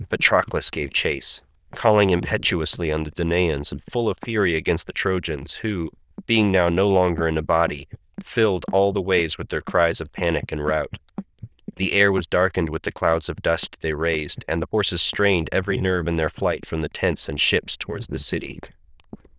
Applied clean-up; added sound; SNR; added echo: neural diffusion model UNIVERSE++.